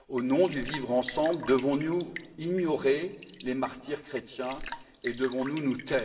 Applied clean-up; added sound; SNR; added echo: none; Raindrop / Drip; 15 dB; reverberation time 2.8 s.